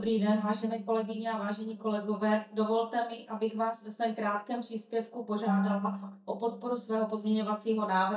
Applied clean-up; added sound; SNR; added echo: neural mask model DeepFilterNet 3.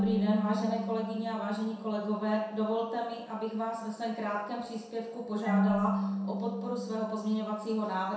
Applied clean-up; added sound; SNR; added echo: none; Marimba, xylophone / Wood; 3 dB; reverberation time 0.7 s.